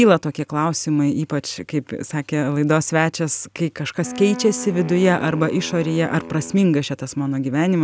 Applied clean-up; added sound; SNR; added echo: none; Wind instrument, woodwind instrument; 14 dB; none.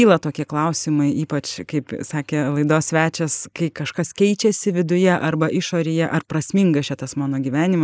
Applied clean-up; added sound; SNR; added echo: neural mask model Resemble Enhance denoiser.